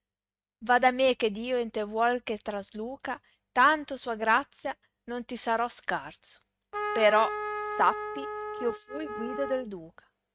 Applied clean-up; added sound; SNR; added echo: neural mask model RNNoise.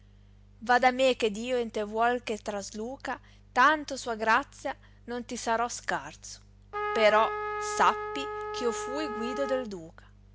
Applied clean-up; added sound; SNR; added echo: none; Trumpet; 5 dB; none.